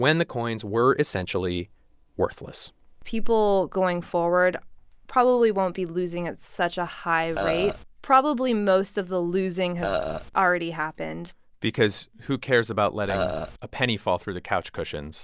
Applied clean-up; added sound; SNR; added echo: none; Burping, eructation; 3 dB; none.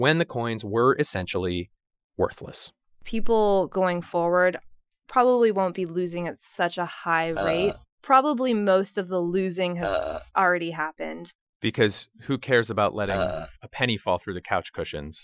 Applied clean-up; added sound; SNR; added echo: classical method Wiener filter.